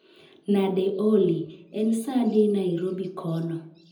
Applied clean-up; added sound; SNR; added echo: none; none; none; reverberation time 0.8 s.